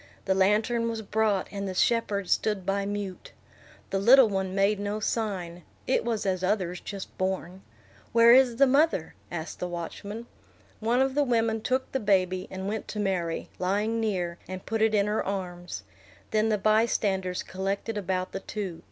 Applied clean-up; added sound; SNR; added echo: none; none; none; none.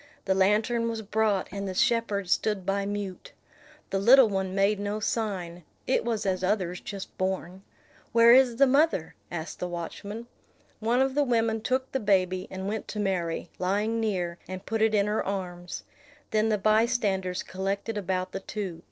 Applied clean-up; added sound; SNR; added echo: neural separator model SepFormer DNS4.